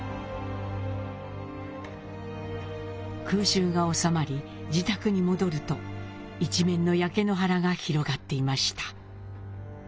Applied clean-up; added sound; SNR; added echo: none; none; none; none.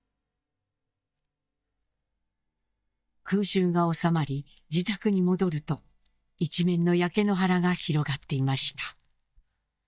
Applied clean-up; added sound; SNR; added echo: neural mask model DeepFilterNet 3.